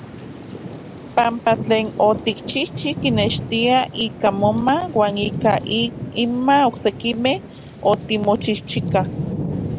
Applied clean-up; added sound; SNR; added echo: none; Thunder / Rain; 8 dB; none.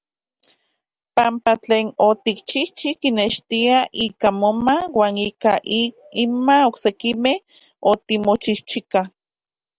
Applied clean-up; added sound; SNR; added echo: none; none; none; none.